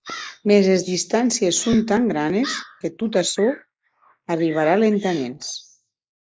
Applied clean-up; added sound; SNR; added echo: neural mask model Resemble Enhance denoiser.